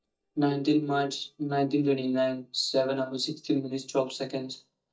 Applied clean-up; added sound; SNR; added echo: neural mask model DeepFilterNet 3.